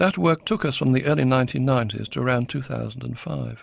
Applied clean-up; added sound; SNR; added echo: none; none; none; none.